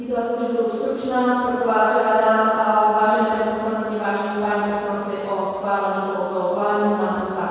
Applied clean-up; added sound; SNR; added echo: none; none; none; reverberation time 2.2 s.